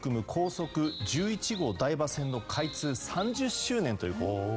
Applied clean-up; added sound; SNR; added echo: none; Bird vocalization, bird call, bird song; 16 dB; none.